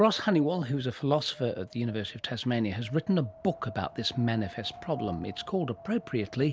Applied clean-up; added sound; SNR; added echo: none; Wind; 19 dB; none.